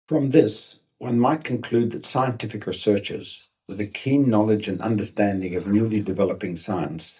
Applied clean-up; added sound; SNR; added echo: neural mask model DeepFilterNet 3.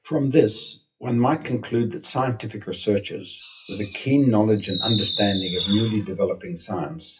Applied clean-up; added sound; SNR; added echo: classical method WPE with log-MMSE.